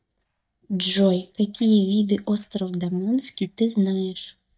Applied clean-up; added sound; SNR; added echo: neural mask model DeepFilterNet 3.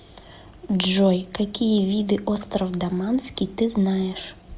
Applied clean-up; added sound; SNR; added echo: none; none; none; none.